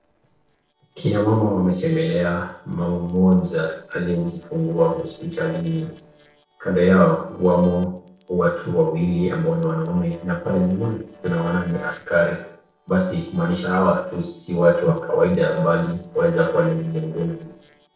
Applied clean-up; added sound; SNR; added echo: neural separator model SepFormer DNS4.